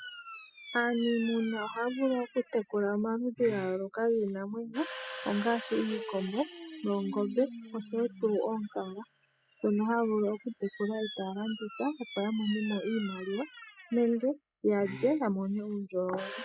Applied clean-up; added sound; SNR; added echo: classical method spectral subtraction.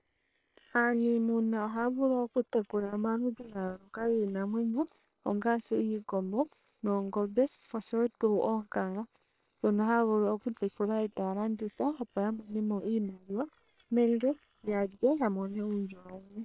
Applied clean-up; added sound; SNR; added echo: neural separator model SepFormer WHAM!.